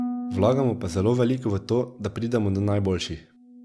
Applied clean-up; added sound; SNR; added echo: none; Harp; 10 dB; none.